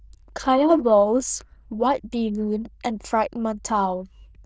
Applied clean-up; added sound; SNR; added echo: neural diffusion model UNIVERSE++.